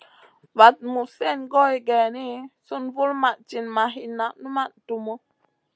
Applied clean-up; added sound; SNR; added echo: none; none; none; none.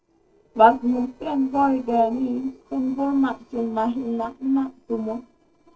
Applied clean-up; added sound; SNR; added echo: neural separator model SepFormer DNS4.